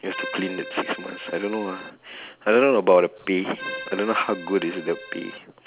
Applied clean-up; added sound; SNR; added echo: none; Accordion; 12 dB; none.